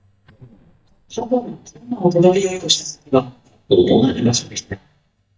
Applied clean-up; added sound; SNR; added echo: neural mask model DeepFilterNet 3.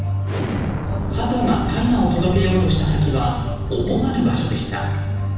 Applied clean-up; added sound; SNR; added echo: none; Explosion; 6 dB; reverberation time 1.1 s.